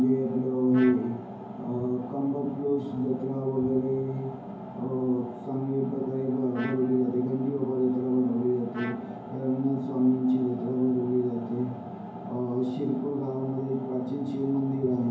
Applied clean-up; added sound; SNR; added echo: none; Trumpet; 17 dB; reverberation time 0.9 s.